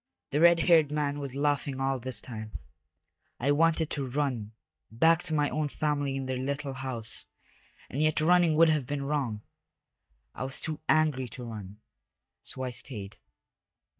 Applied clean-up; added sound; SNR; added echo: neural mask model DeepFilterNet 3.